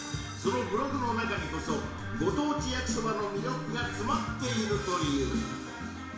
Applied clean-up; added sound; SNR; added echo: none; Meow; 16 dB; reverberation time 0.7 s.